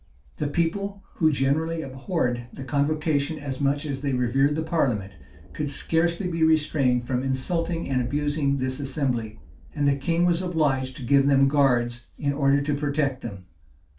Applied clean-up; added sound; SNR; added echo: none; Thunder; 18 dB; reverberation time 0.2 s.